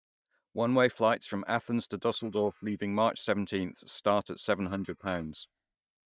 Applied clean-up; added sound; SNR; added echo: neural mask model DeepFilterNet 3.